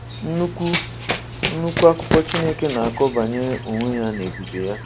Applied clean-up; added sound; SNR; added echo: none; Run; 6 dB; none.